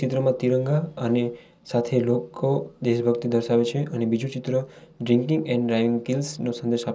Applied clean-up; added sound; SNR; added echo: none; none; none; none.